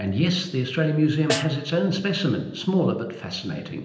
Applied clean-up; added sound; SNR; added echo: none; Snare drum; 11 dB; reverberation time 0.8 s.